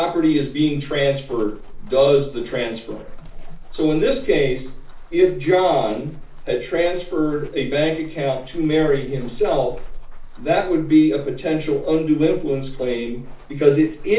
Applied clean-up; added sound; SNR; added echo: none; Walk, footsteps; 11 dB; reverberation time 0.4 s.